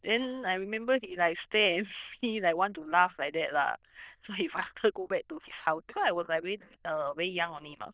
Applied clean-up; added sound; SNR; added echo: neural diffusion model UNIVERSE++.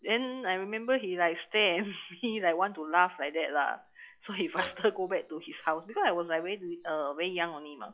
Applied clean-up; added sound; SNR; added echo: classical method log-MMSE.